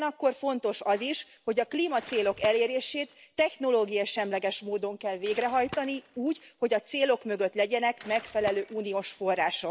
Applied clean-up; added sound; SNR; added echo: none; Bicycle; 20 dB; none.